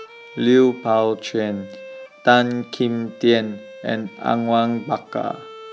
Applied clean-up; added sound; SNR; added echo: none; Bowed string instrument; 20 dB; none.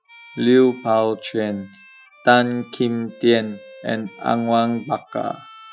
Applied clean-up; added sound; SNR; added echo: classical method Wiener filter.